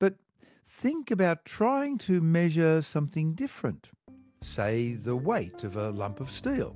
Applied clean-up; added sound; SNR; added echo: none; none; none; none.